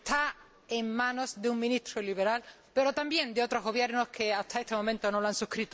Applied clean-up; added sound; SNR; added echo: none; none; none; none.